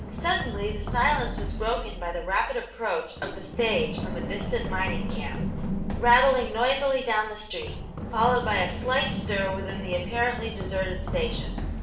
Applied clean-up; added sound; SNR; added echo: none; Run; 5 dB; reverberation time 0.6 s.